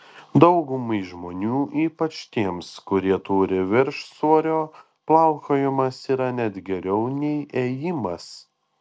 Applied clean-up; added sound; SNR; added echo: none; none; none; none.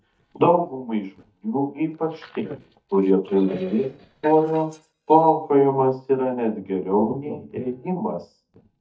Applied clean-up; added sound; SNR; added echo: neural mask model DeepFilterNet 3.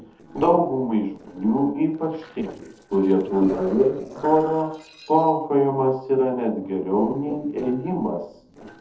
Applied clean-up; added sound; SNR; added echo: neural separator model SepFormer DNS4.